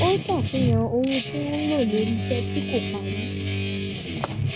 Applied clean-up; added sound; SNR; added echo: neural mask model RNNoise.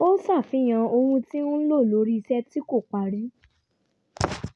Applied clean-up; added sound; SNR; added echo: none; none; none; none.